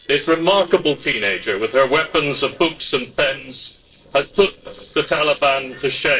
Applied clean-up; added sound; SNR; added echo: neural separator model SepFormer DNS4.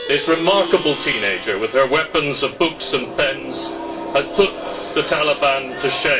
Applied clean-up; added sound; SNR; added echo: none; Plucked string instrument; 12 dB; reverberation time 0.3 s.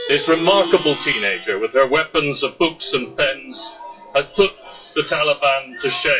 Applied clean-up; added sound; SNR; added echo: classical method WPE with log-MMSE.